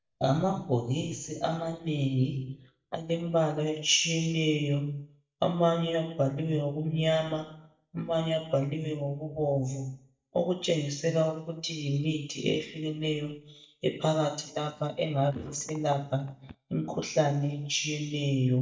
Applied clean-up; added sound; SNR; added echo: neural mask model DeepFilterNet 3.